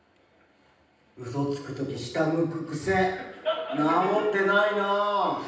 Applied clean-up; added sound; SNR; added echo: none; none; none; reverberation time 0.9 s.